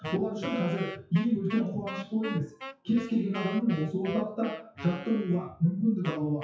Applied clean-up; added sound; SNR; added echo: classical method WPE with log-MMSE.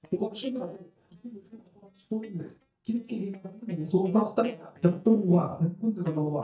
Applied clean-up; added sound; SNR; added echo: neural mask model DeepFilterNet 3.